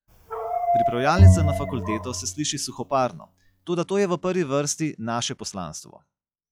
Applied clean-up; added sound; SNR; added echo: classical method log-MMSE.